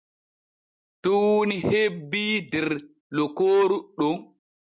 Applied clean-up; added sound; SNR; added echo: none; none; none; none.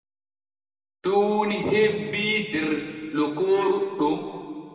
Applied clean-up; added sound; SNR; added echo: none; none; none; reverberation time 2.3 s.